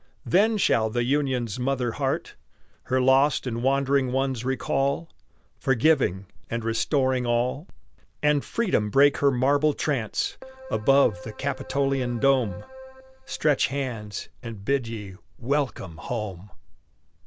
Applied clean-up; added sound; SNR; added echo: none; Keyboard (musical); 16 dB; none.